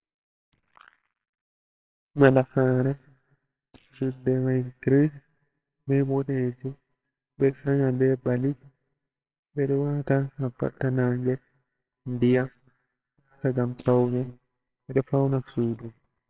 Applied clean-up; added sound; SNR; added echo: neural separator model SepFormer WHAMR!.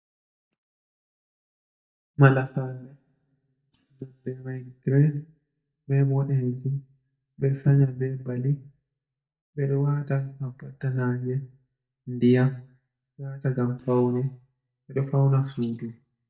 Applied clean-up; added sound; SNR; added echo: neural mask model DeepFilterNet 3.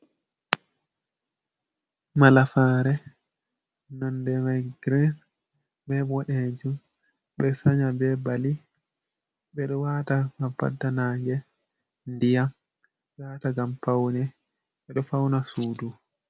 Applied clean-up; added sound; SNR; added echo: none; none; none; none.